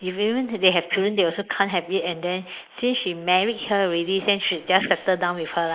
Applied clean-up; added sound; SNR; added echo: neural mask model Resemble Enhance denoiser.